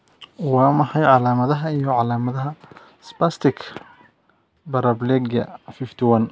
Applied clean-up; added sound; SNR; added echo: none; none; none; none.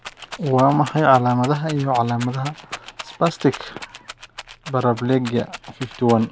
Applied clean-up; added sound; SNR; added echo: none; Rattle; 17 dB; none.